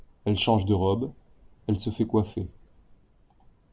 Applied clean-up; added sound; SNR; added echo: none; none; none; none.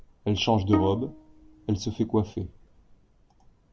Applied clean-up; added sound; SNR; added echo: none; Bowed string instrument; 4 dB; none.